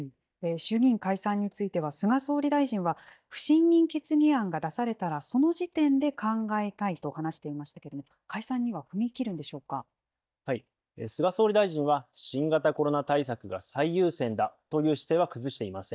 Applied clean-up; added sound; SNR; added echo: neural mask model DeepFilterNet 3.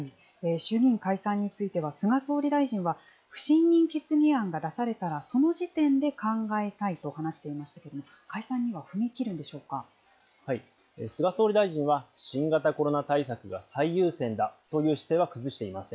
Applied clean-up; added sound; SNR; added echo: classical method log-MMSE.